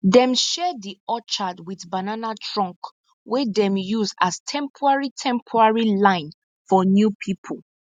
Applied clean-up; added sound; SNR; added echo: none; none; none; none.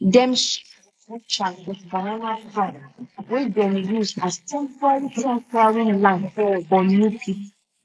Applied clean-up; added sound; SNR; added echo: neural mask model Resemble Enhance denoiser.